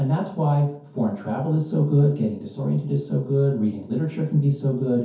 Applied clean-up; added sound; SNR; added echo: none; none; none; reverberation time 0.6 s.